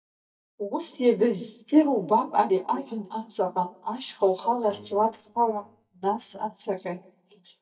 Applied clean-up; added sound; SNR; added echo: neural mask model DeepFilterNet 3.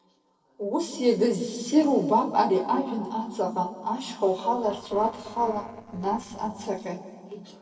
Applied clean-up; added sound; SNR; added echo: neural separator model SepFormer DNS4.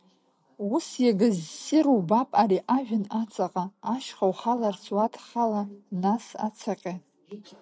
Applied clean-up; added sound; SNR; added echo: none; none; none; none.